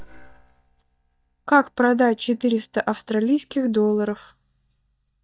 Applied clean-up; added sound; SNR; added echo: neural mask model DeepFilterNet 3.